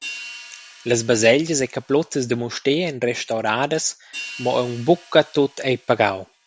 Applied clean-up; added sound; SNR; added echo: none; Hi-hat; 19 dB; none.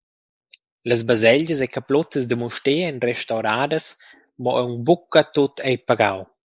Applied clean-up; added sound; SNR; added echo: neural mask model Resemble Enhance denoiser.